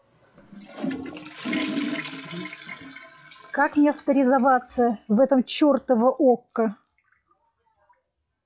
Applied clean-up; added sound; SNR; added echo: classical method log-MMSE.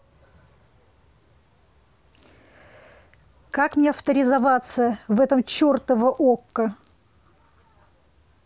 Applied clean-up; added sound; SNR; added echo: none; none; none; none.